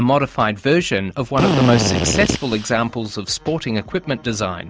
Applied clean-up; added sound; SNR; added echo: none; Drill; -1 dB; none.